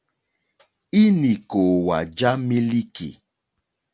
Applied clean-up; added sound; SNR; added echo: none; none; none; none.